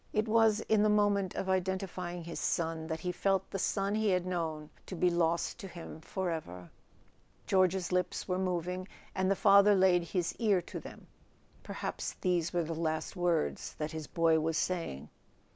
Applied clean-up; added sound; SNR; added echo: none; none; none; none.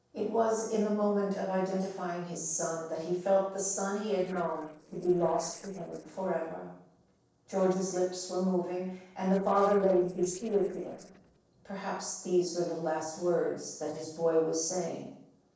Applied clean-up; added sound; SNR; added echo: neural separator model SepFormer DNS4.